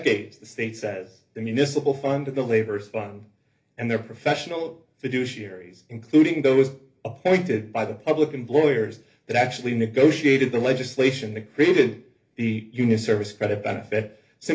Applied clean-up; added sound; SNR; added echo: none; none; none; reverberation time 0.3 s.